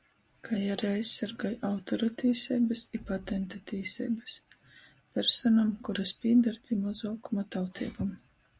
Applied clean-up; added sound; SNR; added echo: none; none; none; none.